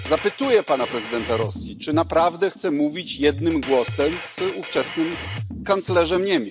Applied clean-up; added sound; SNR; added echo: none; Drum kit; 11 dB; none.